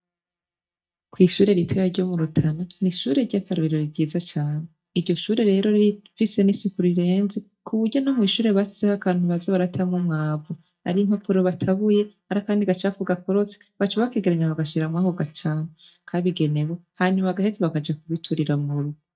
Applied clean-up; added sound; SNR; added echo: neural mask model DeepFilterNet 3.